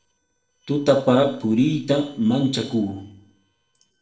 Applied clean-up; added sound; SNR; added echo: neural separator model SepFormer DNS4.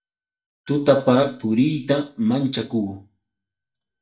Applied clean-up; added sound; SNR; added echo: neural mask model DeepFilterNet 3.